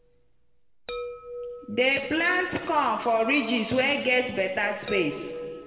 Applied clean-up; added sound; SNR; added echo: none; Chime; 14 dB; reverberation time 1.8 s.